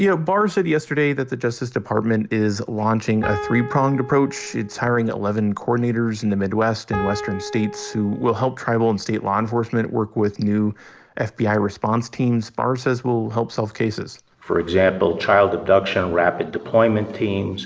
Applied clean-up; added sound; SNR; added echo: none; Piano; 10 dB; none.